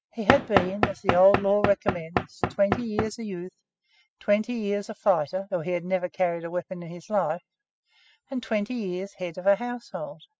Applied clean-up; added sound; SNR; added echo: classical method spectral subtraction.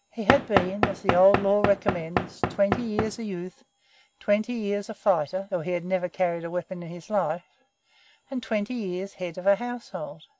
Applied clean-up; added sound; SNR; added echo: none; Knock / Wood; 1 dB; none.